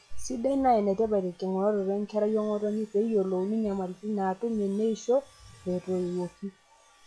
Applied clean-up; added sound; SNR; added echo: classical method log-MMSE.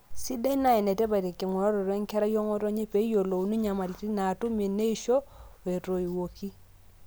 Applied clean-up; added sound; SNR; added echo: none; none; none; none.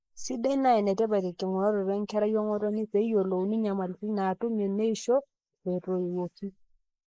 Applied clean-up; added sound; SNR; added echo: neural mask model Resemble Enhance denoiser.